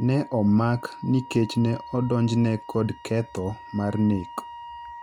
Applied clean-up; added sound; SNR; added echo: none; Wind instrument, woodwind instrument; 17 dB; none.